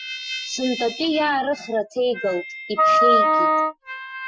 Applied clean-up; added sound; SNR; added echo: classical method Wiener filter.